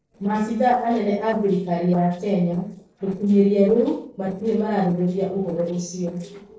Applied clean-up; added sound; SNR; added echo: neural separator model SepFormer DNS4.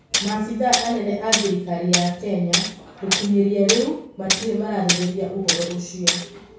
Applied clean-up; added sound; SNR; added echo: none; Tools; 3 dB; reverberation time 0.6 s.